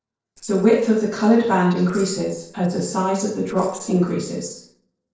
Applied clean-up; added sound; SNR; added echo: neural separator model SepFormer DNS4.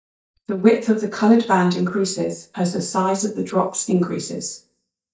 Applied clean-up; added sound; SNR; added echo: neural mask model DeepFilterNet 3.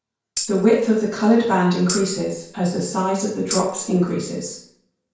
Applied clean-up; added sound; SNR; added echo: none; Tambourine; 13 dB; reverberation time 0.5 s.